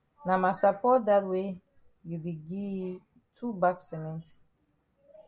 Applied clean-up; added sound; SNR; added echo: none; none; none; none.